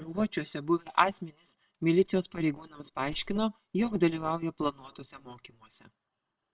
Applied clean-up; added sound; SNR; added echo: neural separator model SepFormer WHAM!.